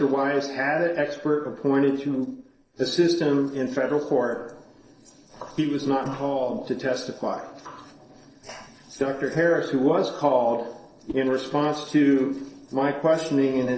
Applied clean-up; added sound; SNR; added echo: neural separator model SepFormer DNS4.